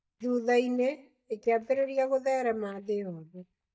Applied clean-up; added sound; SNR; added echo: neural mask model DeepFilterNet 3.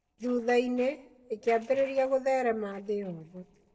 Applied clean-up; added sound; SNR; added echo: neural separator model SepFormer DNS4.